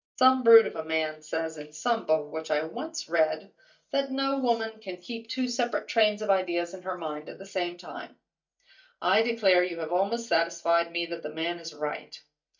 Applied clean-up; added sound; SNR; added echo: neural mask model DeepFilterNet 3.